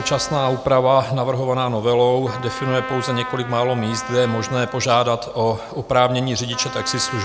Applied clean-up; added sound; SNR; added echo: none; Trumpet; 13 dB; none.